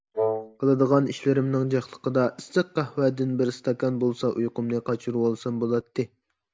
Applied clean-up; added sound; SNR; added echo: none; Wind instrument, woodwind instrument; 3 dB; none.